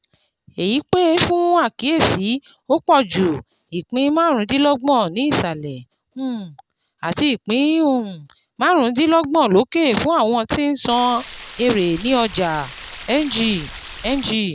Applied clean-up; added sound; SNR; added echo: none; Stream; 14 dB; none.